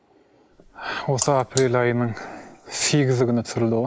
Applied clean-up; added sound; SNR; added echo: neural mask model Resemble Enhance denoiser.